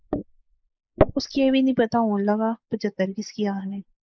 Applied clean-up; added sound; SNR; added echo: neural mask model Resemble Enhance denoiser.